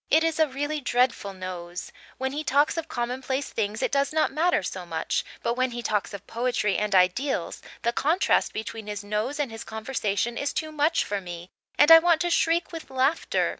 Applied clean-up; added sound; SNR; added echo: none; none; none; none.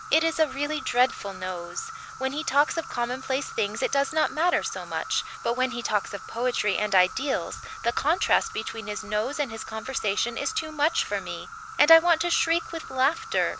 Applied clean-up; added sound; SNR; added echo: none; Insect; 13 dB; none.